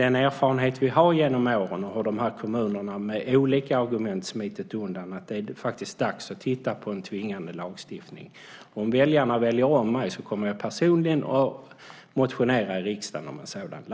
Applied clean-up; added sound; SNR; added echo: none; none; none; none.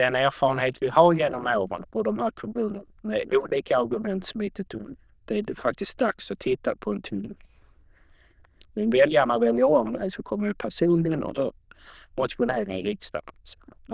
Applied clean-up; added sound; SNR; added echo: neural diffusion model UNIVERSE++.